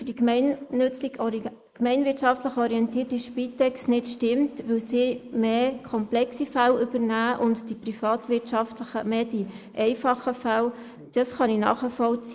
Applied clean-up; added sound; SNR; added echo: neural mask model Resemble Enhance denoiser.